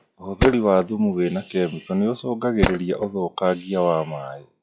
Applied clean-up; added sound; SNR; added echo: classical method log-MMSE.